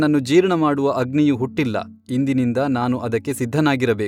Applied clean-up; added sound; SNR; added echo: neural mask model DeepFilterNet 3.